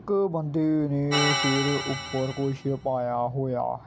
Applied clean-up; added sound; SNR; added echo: none; Organ; 5 dB; none.